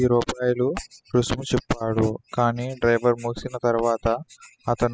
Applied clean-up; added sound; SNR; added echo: classical method spectral subtraction.